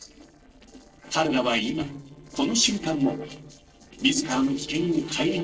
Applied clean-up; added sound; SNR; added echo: neural separator model SepFormer DNS4.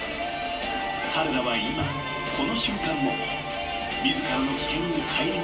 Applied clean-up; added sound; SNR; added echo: none; Bowed string instrument; 15 dB; reverberation time 0.3 s.